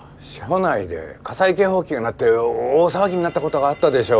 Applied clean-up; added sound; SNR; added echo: none; none; none; none.